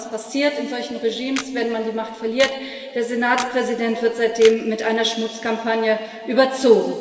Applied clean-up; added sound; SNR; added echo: none; Camera; 15 dB; reverberation time 2.5 s.